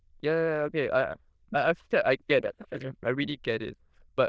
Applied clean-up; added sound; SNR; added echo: neural diffusion model UNIVERSE++.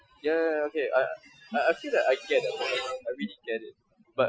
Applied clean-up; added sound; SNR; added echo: classical method Wiener filter.